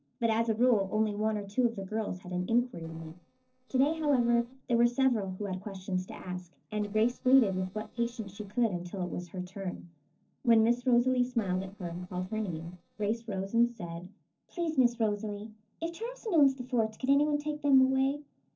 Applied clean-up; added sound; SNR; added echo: neural separator model SepFormer DNS4.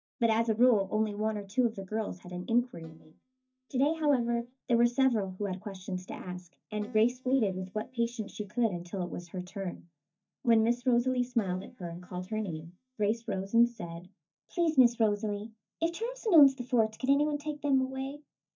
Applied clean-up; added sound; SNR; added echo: neural mask model DeepFilterNet 3.